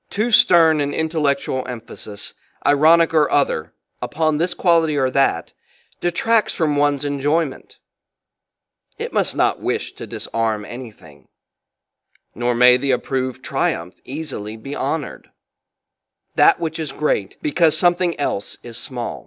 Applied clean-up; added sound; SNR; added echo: none; none; none; none.